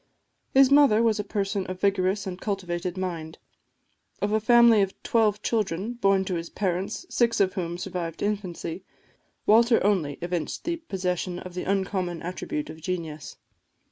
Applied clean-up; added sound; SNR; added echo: none; none; none; none.